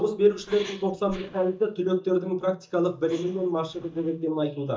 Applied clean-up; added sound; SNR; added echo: neural mask model DeepFilterNet 3.